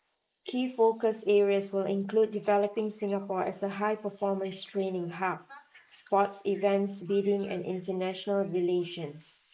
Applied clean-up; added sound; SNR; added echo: neural mask model Resemble Enhance denoiser.